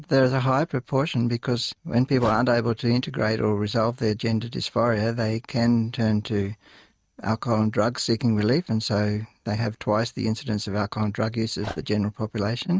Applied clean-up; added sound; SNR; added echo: neural mask model RNNoise.